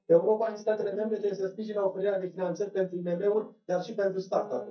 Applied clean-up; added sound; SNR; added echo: neural mask model DeepFilterNet 3.